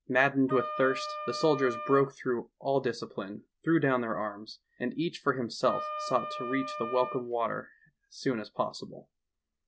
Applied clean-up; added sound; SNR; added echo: none; Wind instrument, woodwind instrument; 7 dB; none.